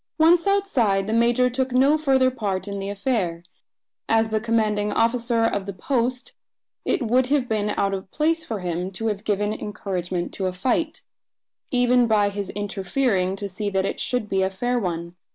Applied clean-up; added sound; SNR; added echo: none; none; none; none.